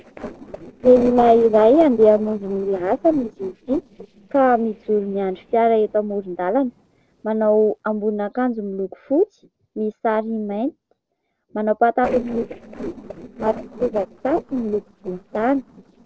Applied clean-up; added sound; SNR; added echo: neural separator model SepFormer DNS4.